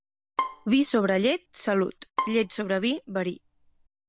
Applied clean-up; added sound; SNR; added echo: none; Bowed string instrument; 10 dB; none.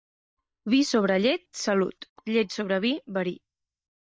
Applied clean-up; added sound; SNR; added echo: neural mask model DeepFilterNet 3.